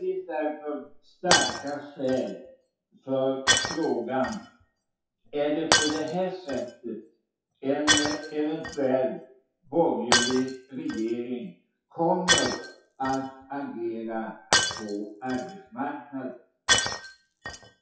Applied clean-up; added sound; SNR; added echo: classical method WPE with log-MMSE.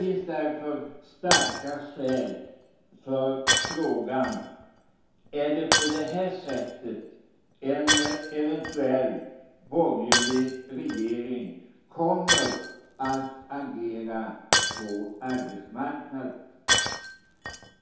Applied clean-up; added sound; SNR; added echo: none; Shatter; 1 dB; reverberation time 0.8 s.